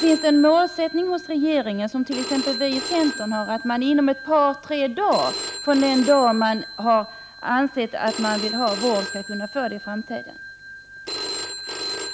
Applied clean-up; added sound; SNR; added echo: none; Telephone; 10 dB; none.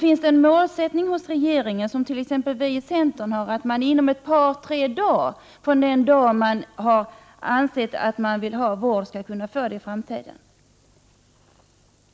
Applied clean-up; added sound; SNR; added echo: none; none; none; none.